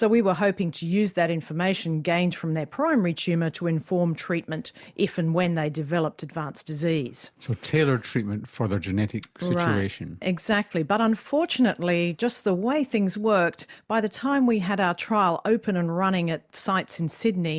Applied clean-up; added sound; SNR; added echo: none; none; none; none.